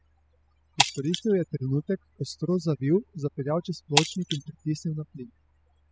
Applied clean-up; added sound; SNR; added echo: classical method spectral subtraction.